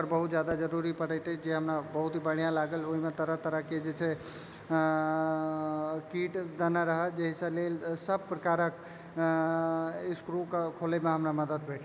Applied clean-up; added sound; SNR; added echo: none; Percussion; 13 dB; none.